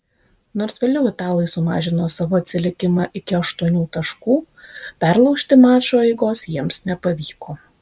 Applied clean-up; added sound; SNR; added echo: none; none; none; none.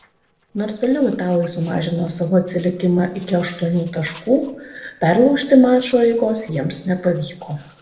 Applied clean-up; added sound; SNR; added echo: neural separator model SepFormer DNS4.